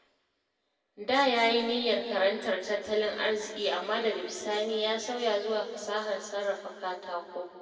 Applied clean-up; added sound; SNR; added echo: none; none; none; reverberation time 2.3 s.